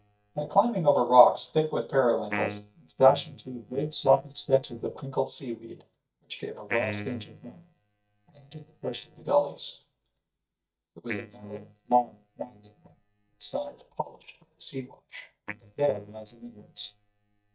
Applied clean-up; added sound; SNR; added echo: neural mask model DeepFilterNet 3.